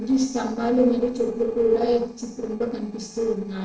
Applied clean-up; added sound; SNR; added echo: neural separator model SepFormer DNS4.